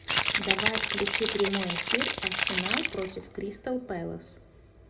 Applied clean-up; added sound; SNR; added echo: none; Rattle (instrument); -2 dB; reverberation time 0.3 s.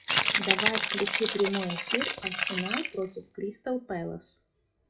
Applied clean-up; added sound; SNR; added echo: classical method WPE with log-MMSE.